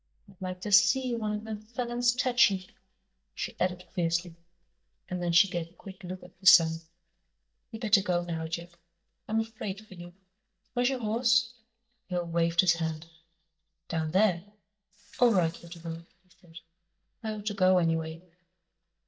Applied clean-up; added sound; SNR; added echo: neural mask model DeepFilterNet 3.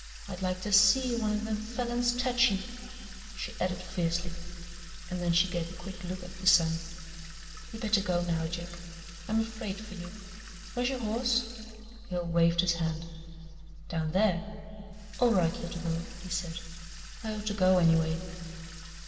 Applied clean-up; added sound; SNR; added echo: none; Sink (filling or washing) / Water tap, faucet; 18 dB; reverberation time 2.3 s.